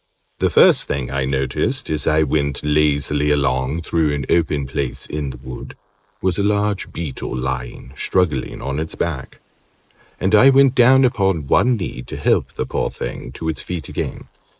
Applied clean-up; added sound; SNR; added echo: neural mask model Resemble Enhance denoiser.